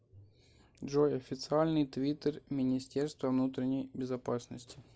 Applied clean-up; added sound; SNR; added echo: none; none; none; none.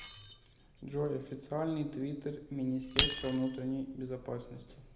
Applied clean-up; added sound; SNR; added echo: none; Shatter; -1 dB; reverberation time 0.9 s.